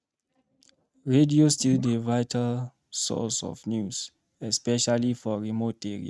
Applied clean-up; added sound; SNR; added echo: neural mask model RNNoise.